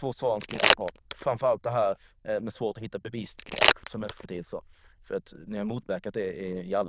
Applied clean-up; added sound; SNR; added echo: neural diffusion model UNIVERSE++.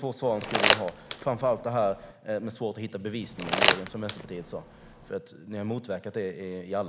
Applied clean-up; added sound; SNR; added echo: none; Crumpling, crinkling; -2 dB; none.